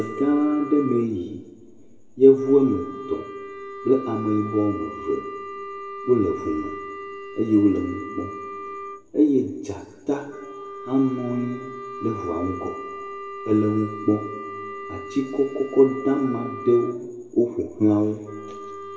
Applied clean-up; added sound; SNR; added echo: none; Wind instrument, woodwind instrument; 12 dB; reverberation time 1.3 s.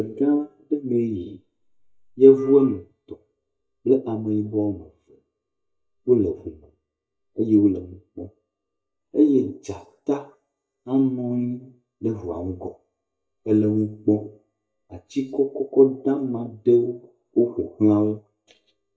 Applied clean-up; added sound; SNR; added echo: neural mask model DeepFilterNet 3.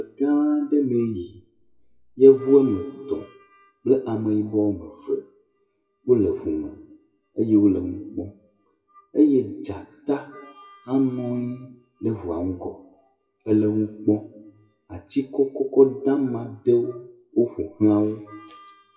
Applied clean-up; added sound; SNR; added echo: classical method WPE with log-MMSE.